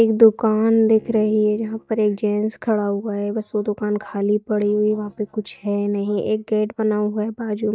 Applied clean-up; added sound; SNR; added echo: neural mask model DeepFilterNet 3.